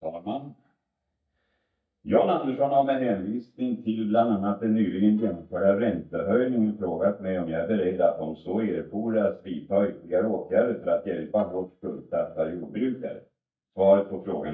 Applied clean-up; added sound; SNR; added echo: neural mask model DeepFilterNet 3.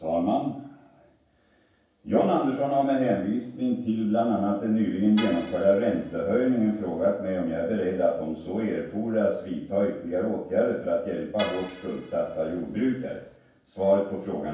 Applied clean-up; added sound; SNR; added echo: none; Vehicle horn, car horn, honking; 16 dB; reverberation time 0.7 s.